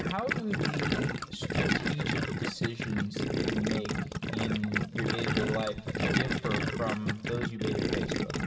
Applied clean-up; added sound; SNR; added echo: none; Gurgling; -4 dB; reverberation time 2.4 s.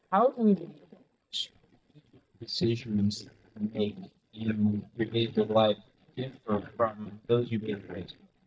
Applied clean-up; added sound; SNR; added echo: neural mask model DeepFilterNet 3.